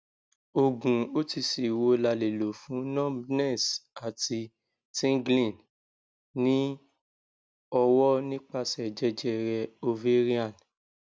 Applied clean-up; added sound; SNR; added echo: none; none; none; none.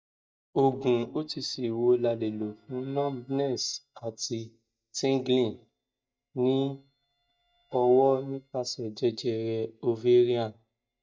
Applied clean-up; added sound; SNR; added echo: neural mask model DeepFilterNet 3.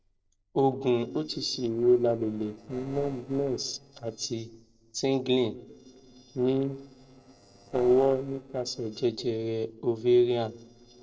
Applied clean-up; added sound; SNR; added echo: neural separator model SepFormer DNS4.